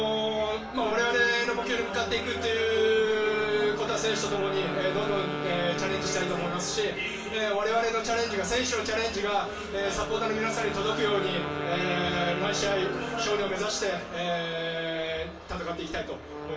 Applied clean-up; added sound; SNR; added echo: none; Wind instrument, woodwind instrument; 10 dB; reverberation time 0.4 s.